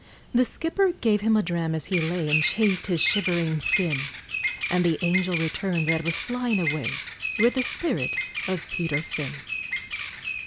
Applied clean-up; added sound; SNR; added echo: none; Bird vocalization, bird call, bird song; 5 dB; none.